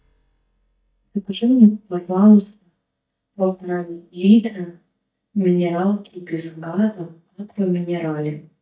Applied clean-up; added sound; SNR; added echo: neural mask model DeepFilterNet 3.